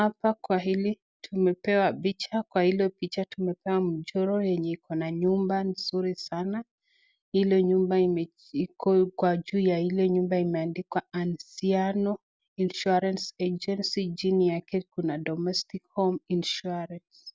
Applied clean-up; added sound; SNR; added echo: none; none; none; none.